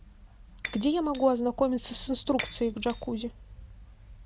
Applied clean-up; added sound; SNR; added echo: none; Shatter; 13 dB; none.